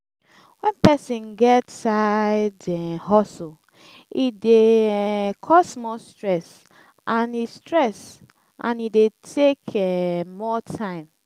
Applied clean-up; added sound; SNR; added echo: none; none; none; none.